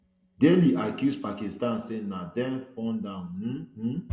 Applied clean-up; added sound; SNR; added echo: none; none; none; reverberation time 0.6 s.